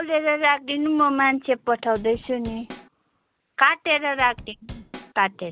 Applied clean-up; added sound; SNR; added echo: none; Drum / Drum kit; 17 dB; none.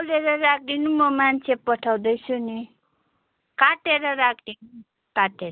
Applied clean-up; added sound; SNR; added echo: none; none; none; none.